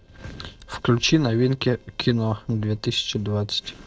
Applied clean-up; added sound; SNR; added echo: neural separator model SepFormer DNS4.